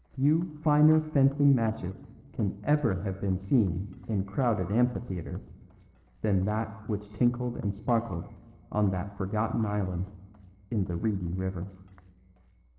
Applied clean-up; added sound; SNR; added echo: neural separator model SepFormer DNS4.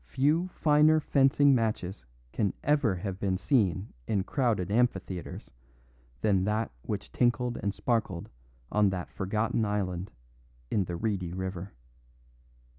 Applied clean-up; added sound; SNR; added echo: none; none; none; none.